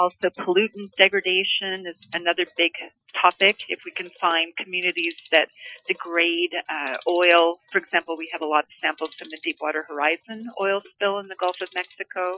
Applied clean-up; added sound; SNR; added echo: classical method Wiener filter.